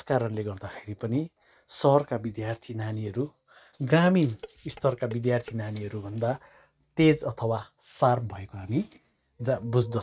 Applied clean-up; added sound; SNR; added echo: neural mask model RNNoise.